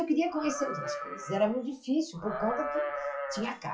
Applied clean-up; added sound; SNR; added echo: classical method WPE with log-MMSE.